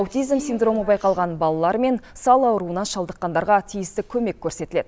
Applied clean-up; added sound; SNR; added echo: none; none; none; none.